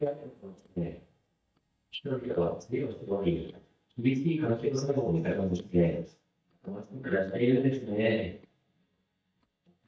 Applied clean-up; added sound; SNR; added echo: neural mask model DeepFilterNet 3.